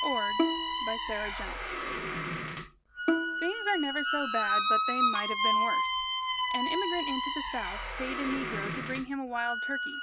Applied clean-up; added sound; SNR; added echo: none; Bowed string instrument + Squeak; -5 dB; none.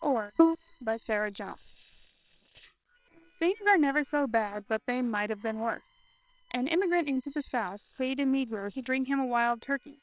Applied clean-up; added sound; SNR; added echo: neural separator model SepFormer WHAM!.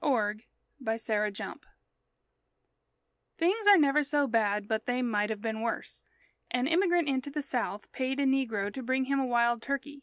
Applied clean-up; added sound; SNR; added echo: none; none; none; none.